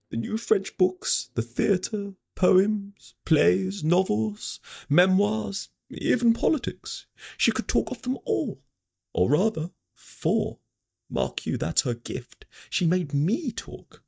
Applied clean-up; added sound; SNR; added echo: neural mask model DeepFilterNet 3.